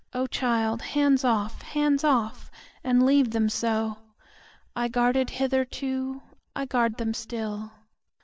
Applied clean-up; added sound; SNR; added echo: none; none; none; none.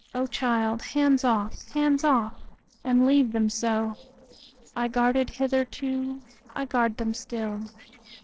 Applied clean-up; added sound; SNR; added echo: neural separator model SepFormer DNS4.